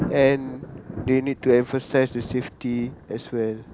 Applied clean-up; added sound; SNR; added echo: none; Thunder; 12 dB; none.